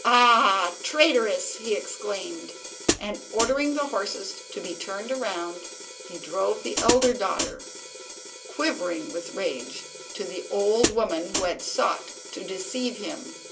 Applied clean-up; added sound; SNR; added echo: none; Hi-hat; 8 dB; reverberation time 0.2 s.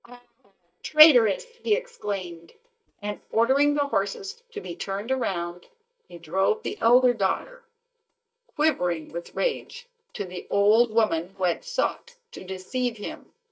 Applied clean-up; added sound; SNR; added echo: neural mask model DeepFilterNet 3.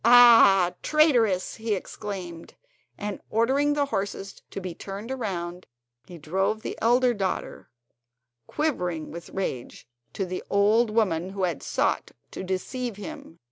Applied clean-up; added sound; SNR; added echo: none; none; none; none.